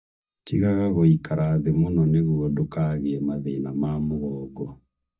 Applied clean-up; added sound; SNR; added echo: neural mask model DeepFilterNet 3.